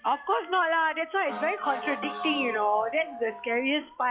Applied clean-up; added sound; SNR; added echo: classical method log-MMSE.